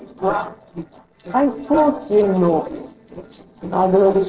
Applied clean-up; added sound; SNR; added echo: neural separator model SepFormer DNS4.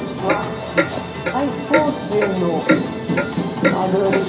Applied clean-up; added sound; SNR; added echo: none; Clock; 4 dB; reverberation time 2.8 s.